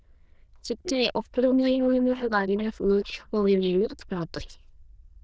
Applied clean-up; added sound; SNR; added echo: neural diffusion model UNIVERSE++.